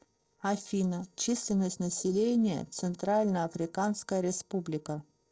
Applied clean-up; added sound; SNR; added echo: neural separator model SepFormer DNS4.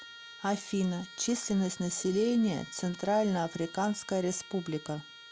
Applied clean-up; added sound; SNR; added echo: none; Trumpet; 18 dB; none.